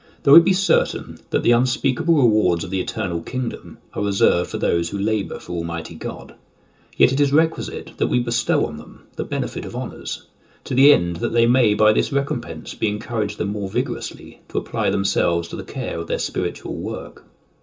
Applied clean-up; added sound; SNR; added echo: none; none; none; reverberation time 0.2 s.